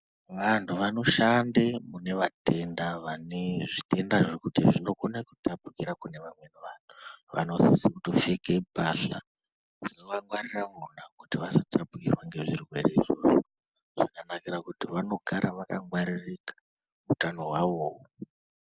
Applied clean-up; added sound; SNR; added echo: none; none; none; none.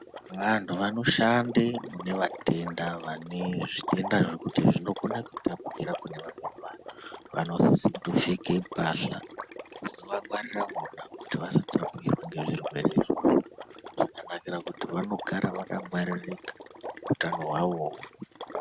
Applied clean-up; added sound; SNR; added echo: none; Water / Liquid; 11 dB; none.